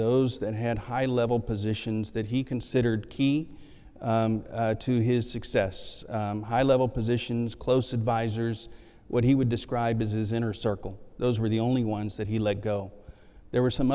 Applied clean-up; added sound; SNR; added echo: none; none; none; none.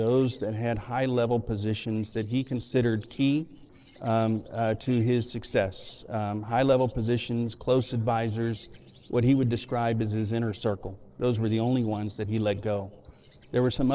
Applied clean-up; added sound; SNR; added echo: neural separator model SepFormer DNS4.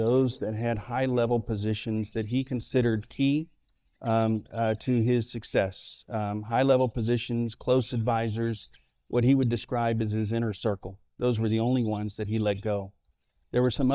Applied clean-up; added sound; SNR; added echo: neural mask model DeepFilterNet 3.